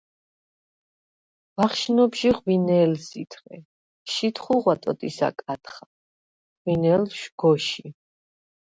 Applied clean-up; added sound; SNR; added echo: none; none; none; none.